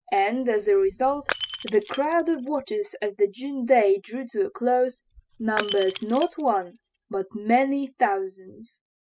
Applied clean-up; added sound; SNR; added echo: classical method spectral subtraction.